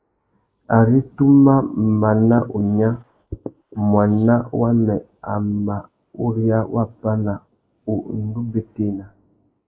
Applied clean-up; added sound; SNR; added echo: neural mask model Resemble Enhance denoiser.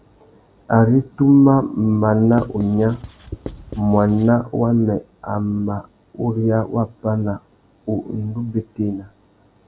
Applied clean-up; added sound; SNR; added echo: none; Writing; 16 dB; none.